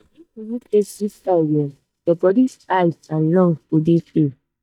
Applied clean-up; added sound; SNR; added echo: neural mask model DeepFilterNet 3.